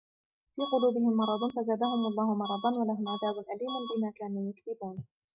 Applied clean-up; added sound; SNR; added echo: none; Bus / Alarm; 12 dB; none.